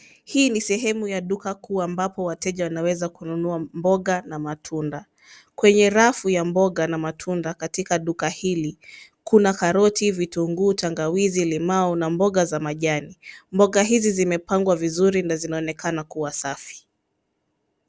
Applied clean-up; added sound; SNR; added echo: none; none; none; none.